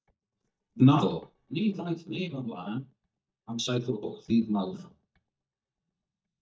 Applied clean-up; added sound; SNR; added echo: neural mask model DeepFilterNet 3.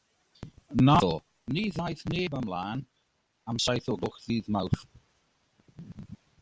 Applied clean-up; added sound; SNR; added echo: none; none; none; none.